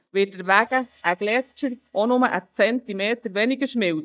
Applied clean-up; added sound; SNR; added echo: neural mask model DeepFilterNet 3.